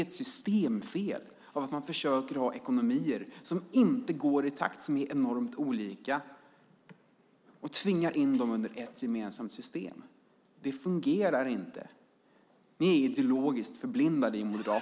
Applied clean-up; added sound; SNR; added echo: none; none; none; none.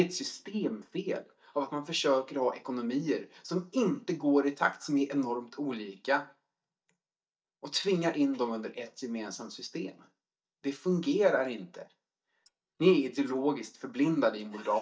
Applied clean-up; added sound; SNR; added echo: neural mask model DeepFilterNet 3.